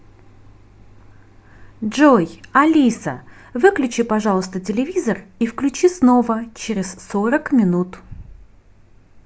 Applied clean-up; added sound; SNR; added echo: none; none; none; none.